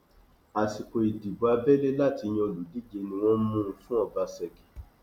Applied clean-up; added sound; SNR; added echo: none; none; none; none.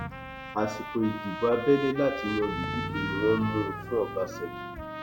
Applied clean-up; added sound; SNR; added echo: none; Trumpet + Motor vehicle (road); 6 dB; none.